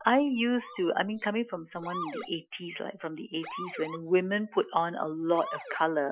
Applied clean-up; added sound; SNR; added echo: classical method Wiener filter.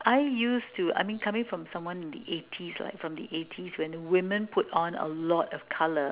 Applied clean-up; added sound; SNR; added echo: none; none; none; none.